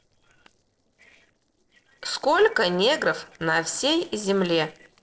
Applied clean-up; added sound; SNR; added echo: neural separator model SepFormer DNS4.